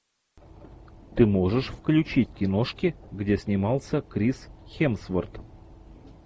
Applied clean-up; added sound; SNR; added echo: none; none; none; none.